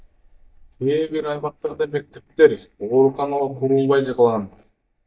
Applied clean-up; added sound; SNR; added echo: neural mask model DeepFilterNet 3.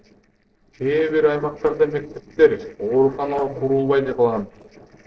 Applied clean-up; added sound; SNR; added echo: neural separator model SepFormer DNS4.